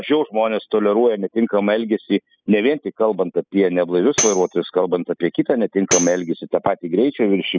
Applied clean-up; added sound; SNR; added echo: classical method spectral subtraction.